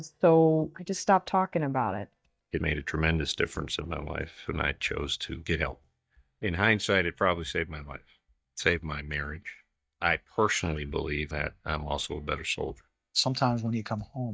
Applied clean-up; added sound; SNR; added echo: neural mask model DeepFilterNet 3.